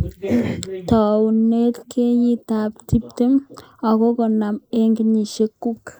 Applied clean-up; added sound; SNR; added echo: neural mask model Resemble Enhance denoiser.